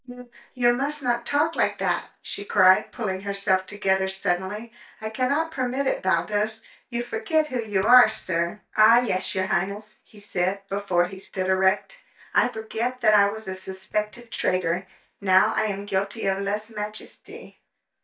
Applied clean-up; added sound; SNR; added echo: neural mask model DeepFilterNet 3.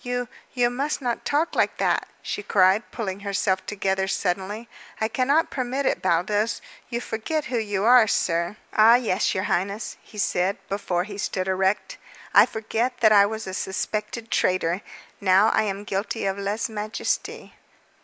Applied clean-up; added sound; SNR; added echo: none; none; none; none.